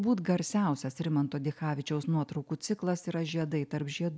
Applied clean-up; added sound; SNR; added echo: none; none; none; none.